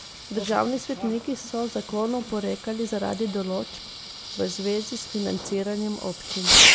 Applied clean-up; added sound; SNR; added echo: none; Fireworks; -2 dB; none.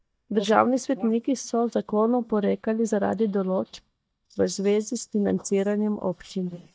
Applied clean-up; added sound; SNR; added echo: neural mask model DeepFilterNet 3.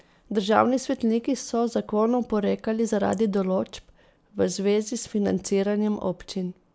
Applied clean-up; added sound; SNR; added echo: none; none; none; none.